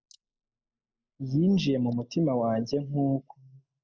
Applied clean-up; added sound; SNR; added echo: neural mask model Resemble Enhance denoiser.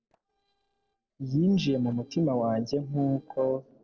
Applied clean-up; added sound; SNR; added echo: neural separator model SepFormer DNS4.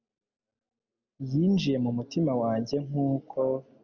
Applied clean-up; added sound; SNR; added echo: none; none; none; none.